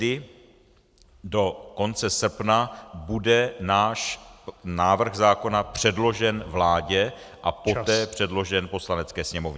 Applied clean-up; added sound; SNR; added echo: none; none; none; none.